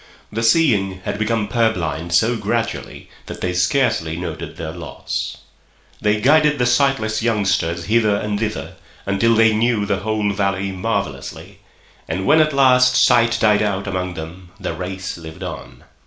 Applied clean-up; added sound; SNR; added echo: none; none; none; reverberation time 0.4 s.